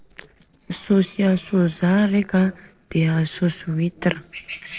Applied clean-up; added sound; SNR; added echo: neural separator model SepFormer DNS4.